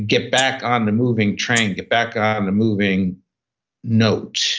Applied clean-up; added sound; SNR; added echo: none; Rattle (instrument); 13 dB; none.